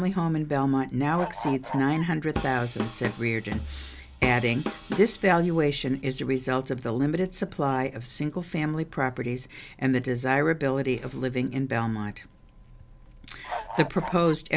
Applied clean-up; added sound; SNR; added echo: none; Drum kit + Bird / Fowl; 9 dB; none.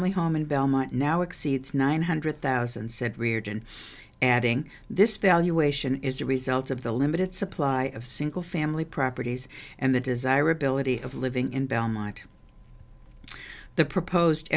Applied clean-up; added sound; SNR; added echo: none; none; none; none.